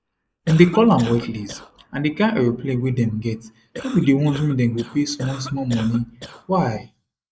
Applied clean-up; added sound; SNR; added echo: neural mask model Resemble Enhance denoiser.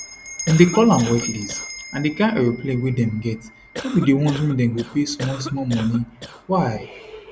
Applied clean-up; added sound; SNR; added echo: none; Cough + Bell; 14 dB; none.